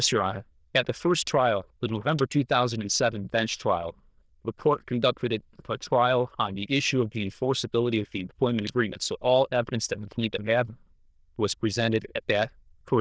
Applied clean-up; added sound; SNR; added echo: neural diffusion model UNIVERSE++.